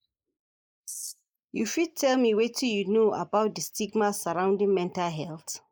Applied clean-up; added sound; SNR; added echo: neural mask model Resemble Enhance denoiser.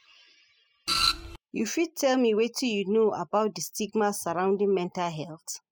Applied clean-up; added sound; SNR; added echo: classical method spectral subtraction.